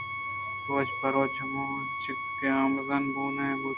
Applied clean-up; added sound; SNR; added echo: none; Bowed string instrument; 4 dB; none.